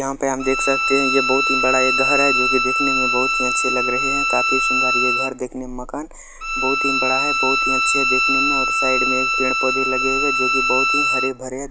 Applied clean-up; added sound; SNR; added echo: none; Bowed string instrument; -4 dB; none.